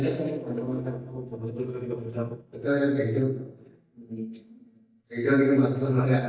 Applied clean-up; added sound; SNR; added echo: neural mask model DeepFilterNet 3.